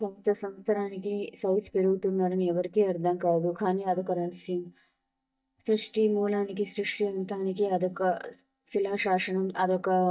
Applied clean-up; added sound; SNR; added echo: neural mask model DeepFilterNet 3.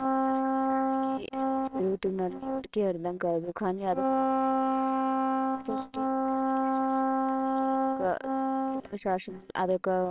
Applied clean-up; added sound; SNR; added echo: neural separator model SepFormer WHAMR!.